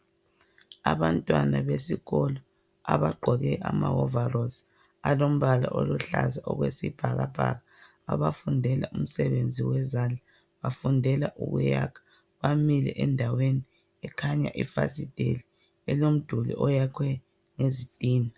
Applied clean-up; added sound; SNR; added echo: none; none; none; none.